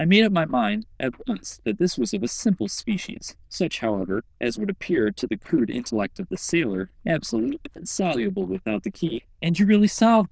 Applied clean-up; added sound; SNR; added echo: neural diffusion model UNIVERSE++.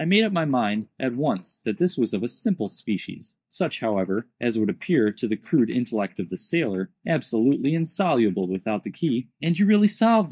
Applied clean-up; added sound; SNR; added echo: neural mask model DeepFilterNet 3.